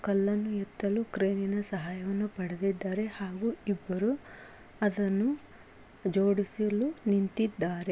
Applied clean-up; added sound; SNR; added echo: none; none; none; none.